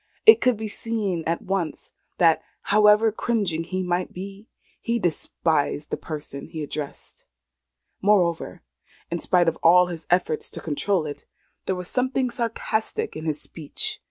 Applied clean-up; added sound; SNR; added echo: none; none; none; none.